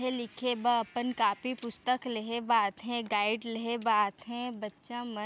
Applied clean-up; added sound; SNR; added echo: none; none; none; none.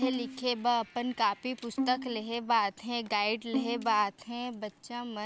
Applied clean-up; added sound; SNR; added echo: none; Bowed string instrument; 8 dB; none.